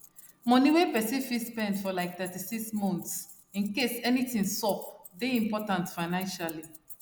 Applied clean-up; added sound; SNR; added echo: none; Keys jangling; 20 dB; none.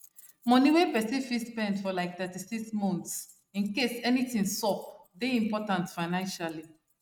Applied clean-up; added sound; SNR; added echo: neural mask model RNNoise.